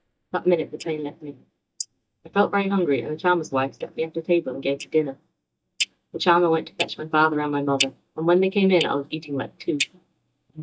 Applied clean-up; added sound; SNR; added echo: neural mask model DeepFilterNet 3.